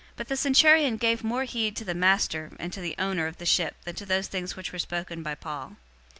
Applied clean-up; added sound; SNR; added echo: none; none; none; none.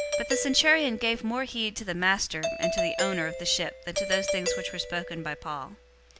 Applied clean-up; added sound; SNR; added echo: none; Doorbell; 4 dB; none.